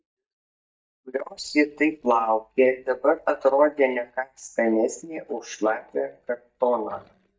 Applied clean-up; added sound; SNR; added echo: neural mask model DeepFilterNet 3.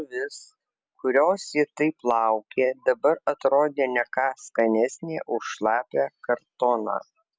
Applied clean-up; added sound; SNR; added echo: none; none; none; none.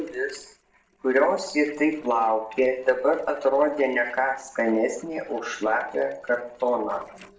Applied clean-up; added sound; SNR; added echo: neural separator model SepFormer DNS4.